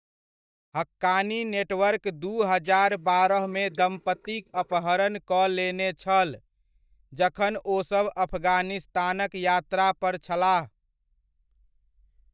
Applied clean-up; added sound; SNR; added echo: neural mask model DeepFilterNet 3.